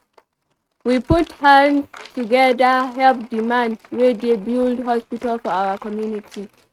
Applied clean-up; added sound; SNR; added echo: neural mask model RNNoise.